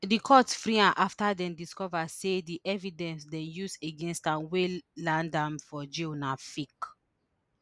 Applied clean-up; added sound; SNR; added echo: none; none; none; none.